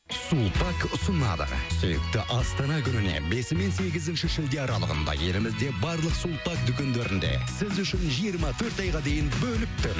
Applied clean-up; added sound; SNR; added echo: none; none; none; none.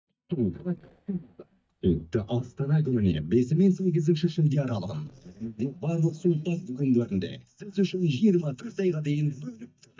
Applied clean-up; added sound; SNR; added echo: neural mask model DeepFilterNet 3.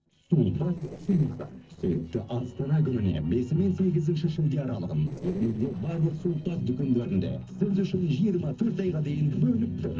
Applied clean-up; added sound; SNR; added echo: neural separator model SepFormer DNS4.